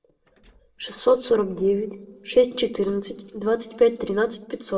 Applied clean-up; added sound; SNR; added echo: neural separator model SepFormer DNS4.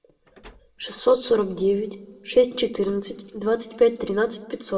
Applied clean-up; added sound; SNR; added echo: none; Door; 18 dB; reverberation time 1.1 s.